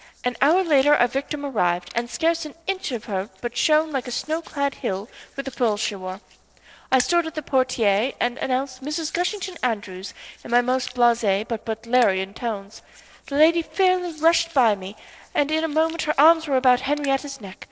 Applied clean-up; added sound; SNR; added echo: neural separator model SepFormer DNS4.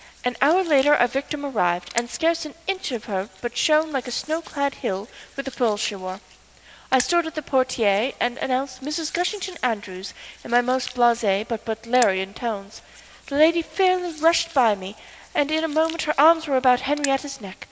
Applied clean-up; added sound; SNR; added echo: none; Hands; 19 dB; none.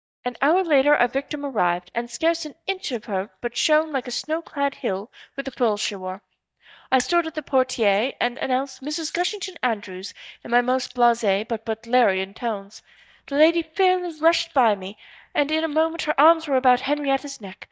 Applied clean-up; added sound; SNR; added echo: neural mask model DeepFilterNet 3.